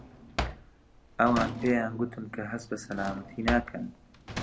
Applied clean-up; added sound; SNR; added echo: none; Drawer open or close; 7 dB; none.